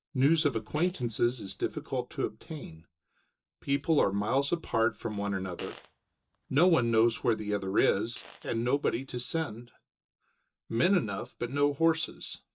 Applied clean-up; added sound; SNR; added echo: neural mask model DeepFilterNet 3.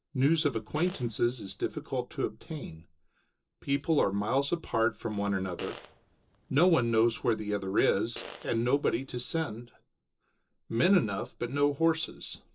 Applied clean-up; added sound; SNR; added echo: neural separator model SepFormer DNS4.